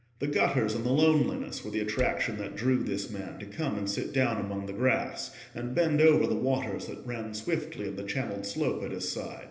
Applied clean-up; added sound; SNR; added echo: none; Cupboard open or close; 13 dB; reverberation time 0.8 s.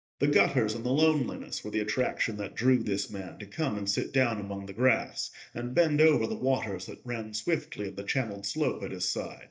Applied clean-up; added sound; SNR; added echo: neural mask model DeepFilterNet 3.